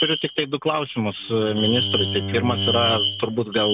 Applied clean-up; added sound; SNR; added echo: none; Bowed string instrument + Alarm; 3 dB; none.